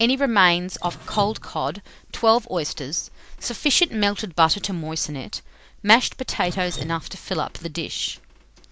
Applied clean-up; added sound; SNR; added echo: none; Drip; 19 dB; none.